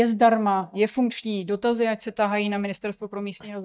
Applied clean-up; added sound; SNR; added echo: neural mask model DeepFilterNet 3.